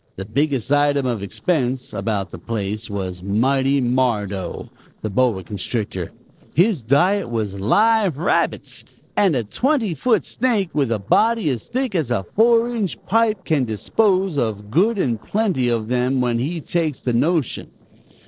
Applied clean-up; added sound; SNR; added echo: neural separator model SepFormer DNS4.